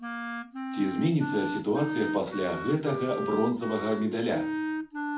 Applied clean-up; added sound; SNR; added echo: none; Wind instrument, woodwind instrument; 4 dB; reverberation time 0.4 s.